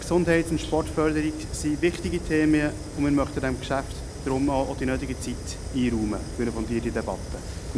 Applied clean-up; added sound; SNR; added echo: none; Fire; 8 dB; none.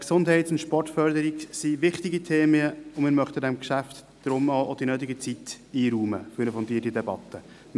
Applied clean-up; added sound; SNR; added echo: none; none; none; none.